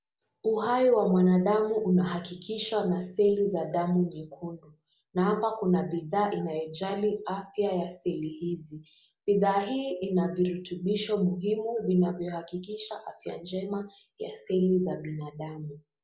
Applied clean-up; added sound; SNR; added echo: none; none; none; none.